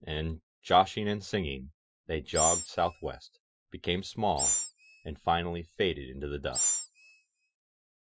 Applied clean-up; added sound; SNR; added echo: classical method Wiener filter.